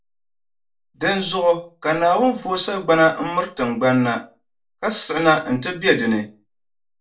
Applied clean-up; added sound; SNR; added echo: none; none; none; reverberation time 0.2 s.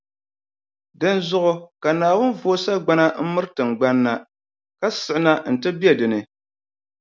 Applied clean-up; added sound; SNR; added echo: none; none; none; none.